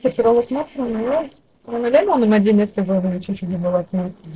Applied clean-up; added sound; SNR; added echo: neural separator model SepFormer DNS4.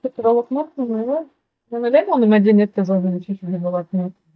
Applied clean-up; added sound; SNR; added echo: neural mask model DeepFilterNet 3.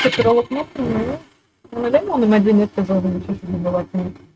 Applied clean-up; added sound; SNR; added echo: neural mask model RNNoise.